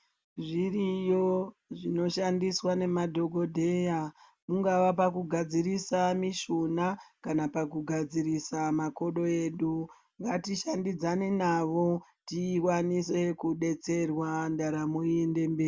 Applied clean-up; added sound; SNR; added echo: none; none; none; none.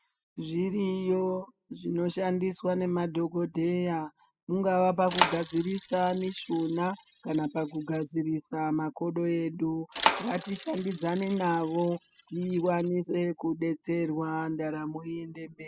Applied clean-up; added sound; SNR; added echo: classical method spectral subtraction.